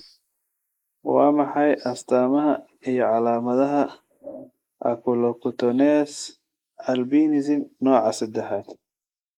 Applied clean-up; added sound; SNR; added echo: neural mask model Resemble Enhance denoiser.